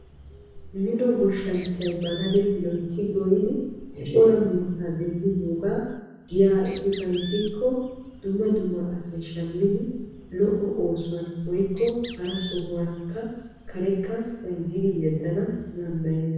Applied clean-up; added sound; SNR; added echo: none; Bird; 15 dB; reverberation time 1.1 s.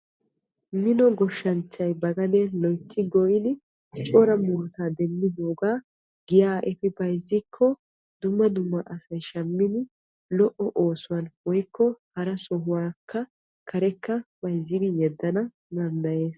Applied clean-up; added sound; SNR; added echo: none; none; none; none.